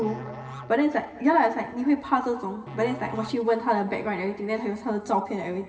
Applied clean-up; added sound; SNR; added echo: none; Musical instrument; 17 dB; reverberation time 2.5 s.